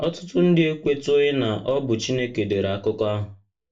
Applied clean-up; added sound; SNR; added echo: none; none; none; reverberation time 0.3 s.